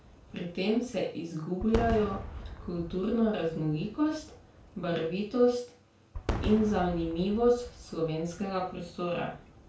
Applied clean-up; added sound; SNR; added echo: none; Fireworks; 10 dB; reverberation time 0.3 s.